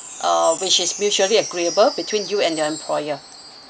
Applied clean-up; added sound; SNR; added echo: none; Wind chime; 11 dB; none.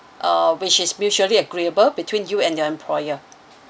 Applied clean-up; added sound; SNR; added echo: none; none; none; none.